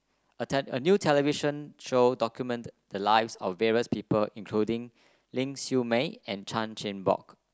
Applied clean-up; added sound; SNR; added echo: none; none; none; none.